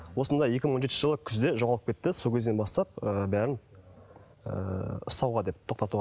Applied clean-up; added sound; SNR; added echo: none; none; none; none.